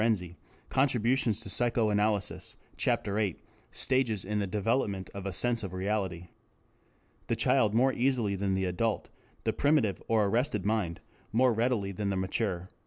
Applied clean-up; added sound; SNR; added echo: none; none; none; none.